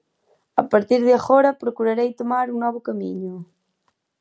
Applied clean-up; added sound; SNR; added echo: none; none; none; none.